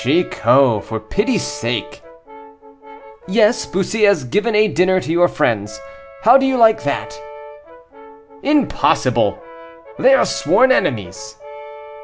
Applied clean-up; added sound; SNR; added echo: none; Brass instrument; 18 dB; none.